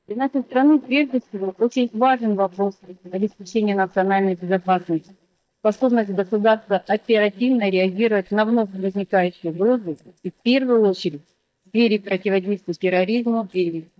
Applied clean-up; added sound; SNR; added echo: neural mask model DeepFilterNet 3.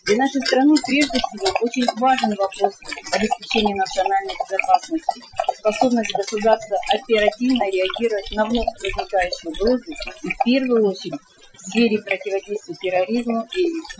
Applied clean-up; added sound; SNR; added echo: classical method Wiener filter.